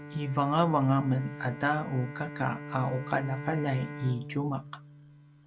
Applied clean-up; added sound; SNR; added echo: none; Bowed string instrument; 12 dB; none.